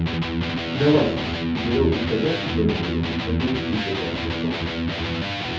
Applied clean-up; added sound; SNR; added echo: none; Electric guitar; -1 dB; reverberation time 0.6 s.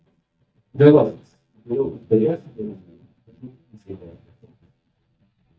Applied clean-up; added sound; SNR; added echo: neural mask model DeepFilterNet 3.